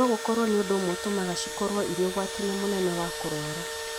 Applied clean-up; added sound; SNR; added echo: none; Engine / Drill; 7 dB; none.